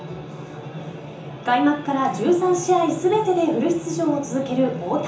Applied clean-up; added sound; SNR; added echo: none; none; none; reverberation time 0.7 s.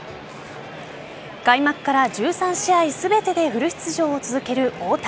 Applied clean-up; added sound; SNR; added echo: none; none; none; none.